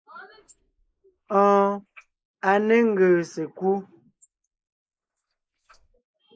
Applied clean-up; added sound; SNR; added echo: neural mask model Resemble Enhance denoiser.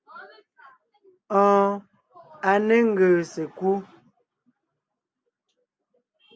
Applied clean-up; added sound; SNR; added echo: none; none; none; none.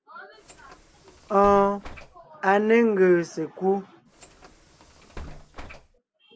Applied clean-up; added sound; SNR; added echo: none; Bus; 18 dB; none.